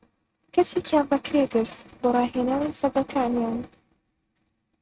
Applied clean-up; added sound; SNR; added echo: neural mask model RNNoise.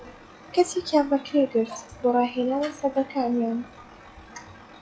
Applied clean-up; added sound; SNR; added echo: classical method log-MMSE.